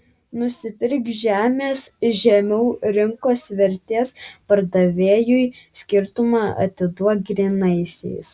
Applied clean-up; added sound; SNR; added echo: none; none; none; none.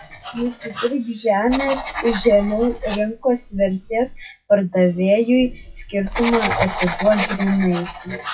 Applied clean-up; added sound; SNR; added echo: classical method WPE with log-MMSE.